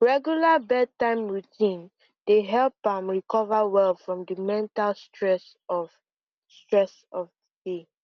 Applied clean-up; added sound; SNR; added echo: none; none; none; none.